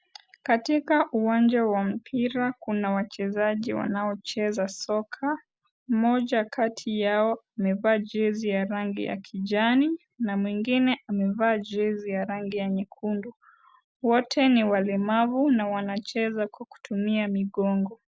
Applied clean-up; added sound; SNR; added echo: none; none; none; none.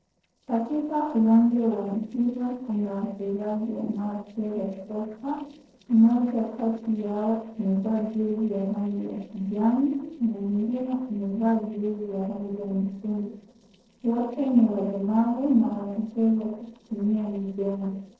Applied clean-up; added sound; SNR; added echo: neural separator model SepFormer DNS4.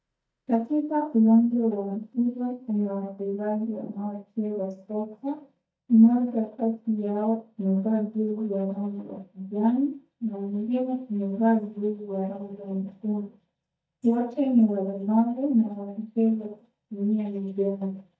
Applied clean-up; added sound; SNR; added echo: neural mask model DeepFilterNet 3.